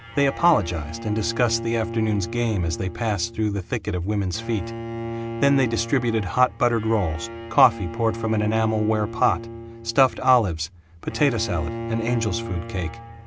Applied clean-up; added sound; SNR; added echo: none; Bowed string instrument; 10 dB; none.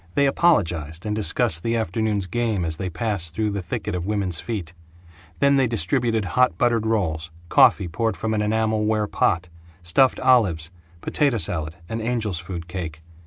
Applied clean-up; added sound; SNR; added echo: none; none; none; none.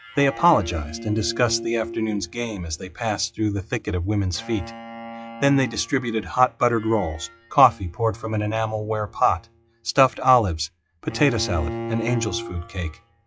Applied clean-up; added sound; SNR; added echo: classical method log-MMSE.